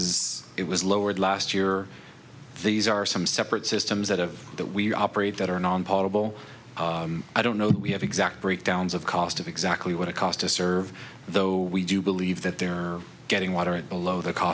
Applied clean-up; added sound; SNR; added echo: none; none; none; none.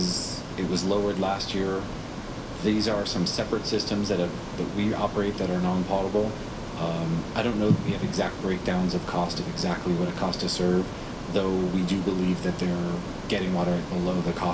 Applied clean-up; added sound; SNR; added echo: none; Ocean; 8 dB; reverberation time 0.2 s.